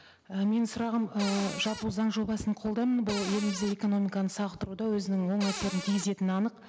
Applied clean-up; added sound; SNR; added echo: none; Cupboard open or close; 9 dB; none.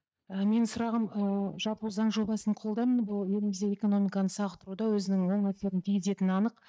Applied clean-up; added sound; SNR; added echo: neural mask model DeepFilterNet 3.